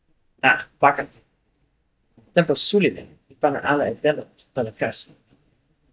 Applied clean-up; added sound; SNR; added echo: neural mask model DeepFilterNet 3.